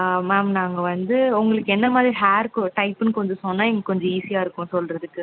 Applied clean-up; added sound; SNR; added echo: none; none; none; none.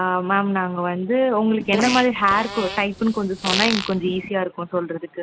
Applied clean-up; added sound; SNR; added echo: none; Fart; 7 dB; none.